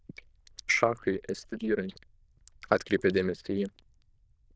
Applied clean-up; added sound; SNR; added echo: neural diffusion model UNIVERSE++.